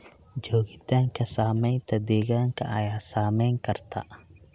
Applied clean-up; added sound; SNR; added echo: none; none; none; none.